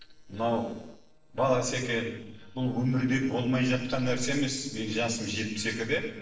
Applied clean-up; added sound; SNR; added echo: neural separator model SepFormer DNS4.